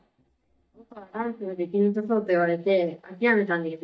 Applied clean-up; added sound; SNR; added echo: neural mask model DeepFilterNet 3.